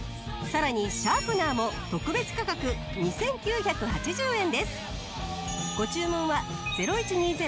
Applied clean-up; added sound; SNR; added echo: none; Drum kit; 13 dB; none.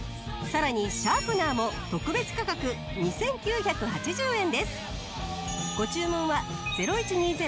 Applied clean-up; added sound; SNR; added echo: none; none; none; none.